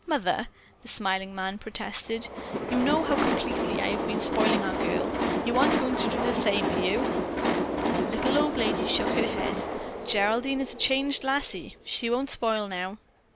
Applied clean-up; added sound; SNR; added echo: none; Train; 0 dB; none.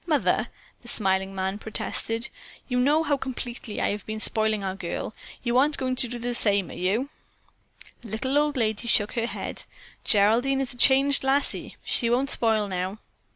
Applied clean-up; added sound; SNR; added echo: none; none; none; none.